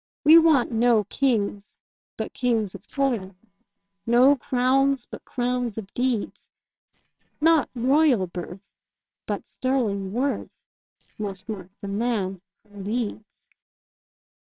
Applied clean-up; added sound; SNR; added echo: neural separator model SepFormer WHAMR!.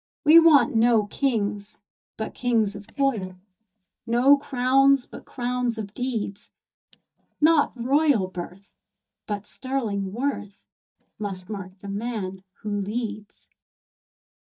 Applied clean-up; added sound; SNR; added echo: neural mask model DeepFilterNet 3.